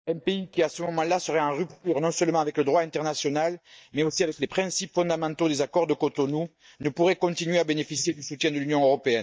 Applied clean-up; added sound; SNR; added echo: neural mask model DeepFilterNet 3.